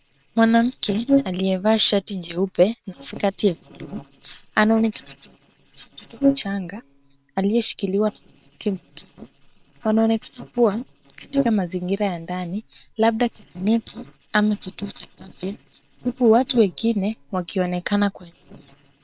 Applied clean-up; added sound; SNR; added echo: neural separator model SepFormer WHAM!.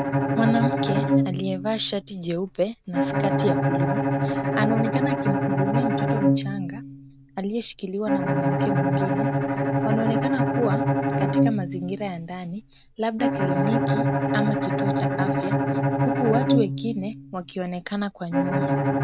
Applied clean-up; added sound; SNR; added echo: none; Bowed string instrument; -5 dB; none.